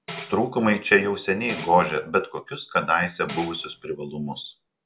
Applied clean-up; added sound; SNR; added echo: none; Tambourine; 18 dB; none.